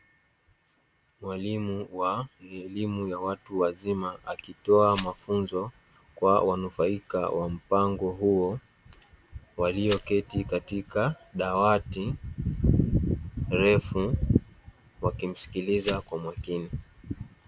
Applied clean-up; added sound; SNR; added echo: none; Glass; 18 dB; none.